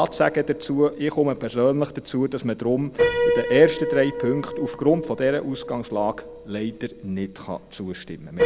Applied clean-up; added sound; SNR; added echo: none; Piano; 5 dB; none.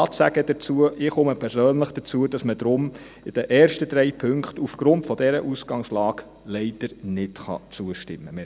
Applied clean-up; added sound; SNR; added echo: none; none; none; none.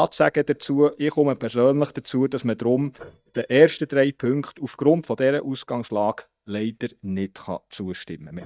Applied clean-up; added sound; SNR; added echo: neural mask model DeepFilterNet 3.